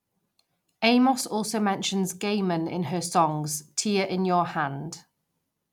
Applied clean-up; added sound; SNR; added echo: none; none; none; none.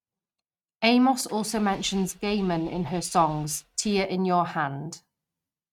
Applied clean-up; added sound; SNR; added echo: neural mask model RNNoise.